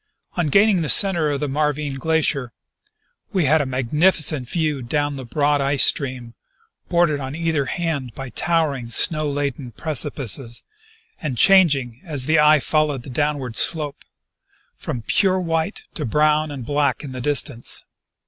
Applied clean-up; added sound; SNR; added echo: none; none; none; none.